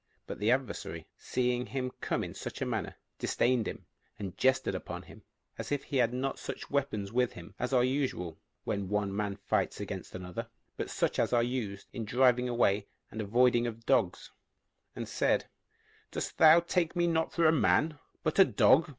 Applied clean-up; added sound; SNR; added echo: none; none; none; none.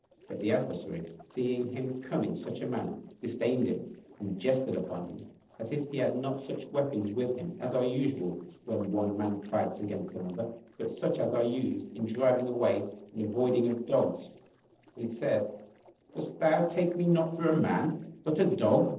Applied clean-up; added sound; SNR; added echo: neural separator model SepFormer DNS4.